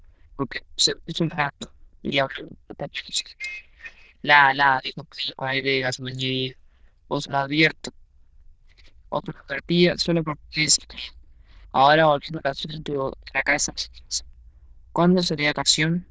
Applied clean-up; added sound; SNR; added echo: neural diffusion model UNIVERSE++.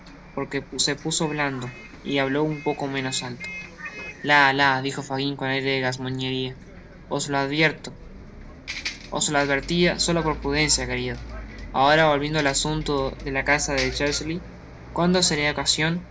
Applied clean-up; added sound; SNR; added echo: none; Bus; 14 dB; none.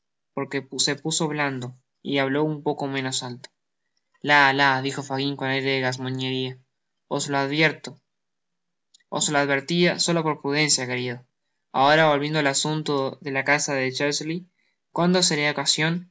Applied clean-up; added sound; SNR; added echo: none; none; none; none.